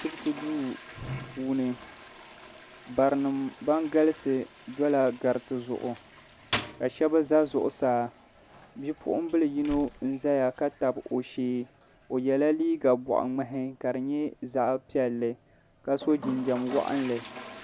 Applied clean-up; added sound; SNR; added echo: none; Toilet flush + Slam; 15 dB; none.